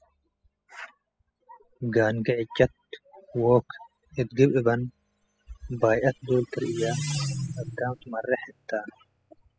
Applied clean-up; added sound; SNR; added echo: classical method spectral subtraction.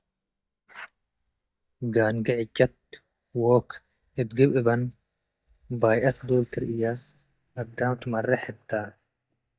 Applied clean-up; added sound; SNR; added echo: neural mask model DeepFilterNet 3.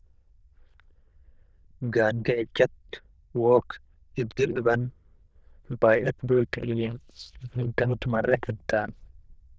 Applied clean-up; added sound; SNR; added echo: neural diffusion model UNIVERSE++.